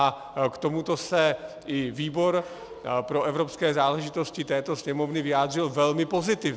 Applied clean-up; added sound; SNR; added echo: none; none; none; none.